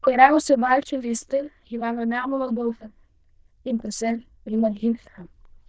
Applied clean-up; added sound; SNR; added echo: neural diffusion model UNIVERSE++.